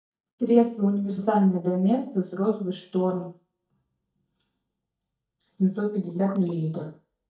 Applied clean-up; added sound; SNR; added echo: neural mask model DeepFilterNet 3.